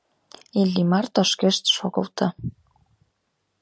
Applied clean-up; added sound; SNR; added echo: none; none; none; none.